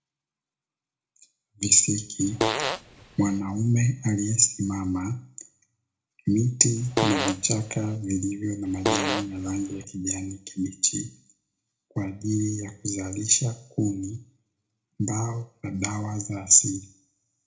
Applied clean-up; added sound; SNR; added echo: none; Fart; 3 dB; reverberation time 0.3 s.